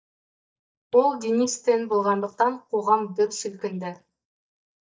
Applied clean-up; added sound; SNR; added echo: neural mask model DeepFilterNet 3.